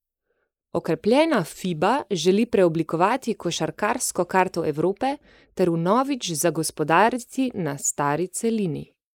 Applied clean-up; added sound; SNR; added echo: neural mask model Resemble Enhance denoiser.